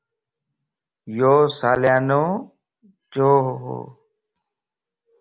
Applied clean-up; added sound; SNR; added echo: none; none; none; none.